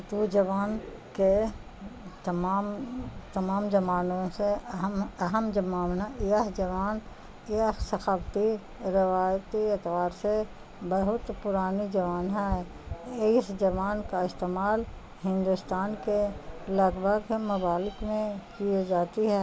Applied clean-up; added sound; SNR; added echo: none; none; none; none.